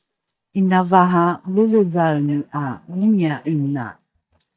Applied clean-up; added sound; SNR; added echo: neural mask model DeepFilterNet 3.